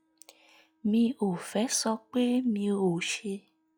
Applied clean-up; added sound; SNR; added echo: classical method log-MMSE.